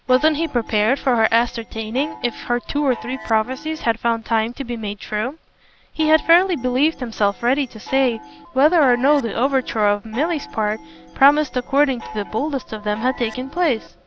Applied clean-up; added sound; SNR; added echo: none; Chime; 18 dB; none.